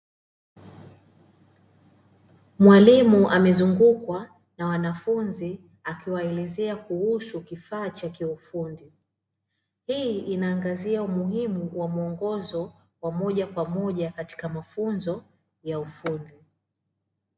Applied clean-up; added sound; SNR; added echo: none; none; none; none.